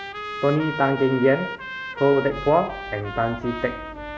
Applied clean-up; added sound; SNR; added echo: none; Trumpet; 9 dB; none.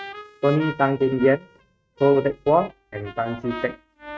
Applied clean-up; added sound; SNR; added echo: neural mask model RNNoise.